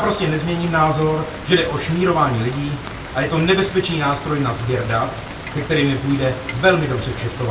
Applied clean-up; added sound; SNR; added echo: none; Rain; 11 dB; reverberation time 0.2 s.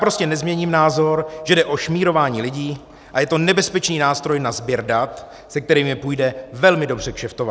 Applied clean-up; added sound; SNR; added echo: none; none; none; none.